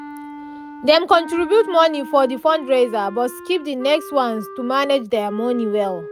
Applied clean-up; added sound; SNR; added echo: none; Wind instrument, woodwind instrument; 15 dB; none.